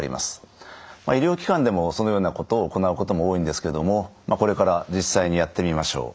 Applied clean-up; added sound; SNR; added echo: none; none; none; none.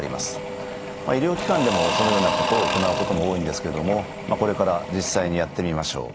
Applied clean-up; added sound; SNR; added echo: none; Engine / Drill / Mechanisms; 3 dB; none.